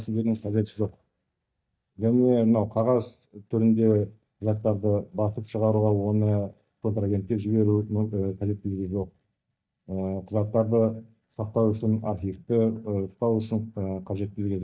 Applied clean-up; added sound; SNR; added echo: neural mask model DeepFilterNet 3.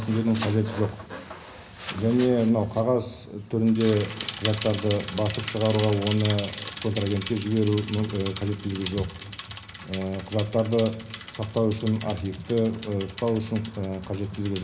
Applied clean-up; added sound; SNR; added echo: none; Bicycle; 13 dB; reverberation time 0.4 s.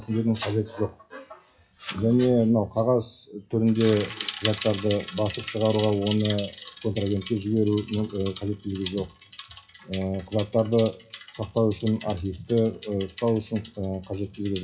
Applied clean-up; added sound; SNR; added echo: classical method WPE with log-MMSE.